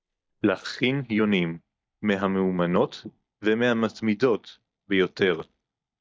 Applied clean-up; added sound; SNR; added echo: neural mask model DeepFilterNet 3.